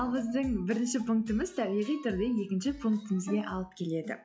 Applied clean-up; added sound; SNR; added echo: classical method log-MMSE.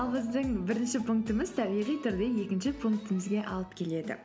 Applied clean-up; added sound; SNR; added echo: none; none; none; none.